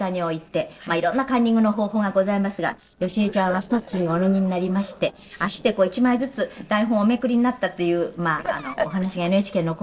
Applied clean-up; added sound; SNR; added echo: neural separator model SepFormer DNS4.